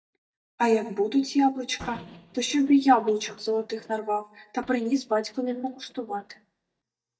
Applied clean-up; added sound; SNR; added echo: neural mask model DeepFilterNet 3.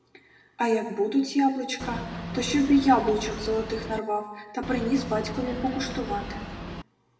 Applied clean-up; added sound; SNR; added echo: none; Boat, Water vehicle; 8 dB; reverberation time 1.0 s.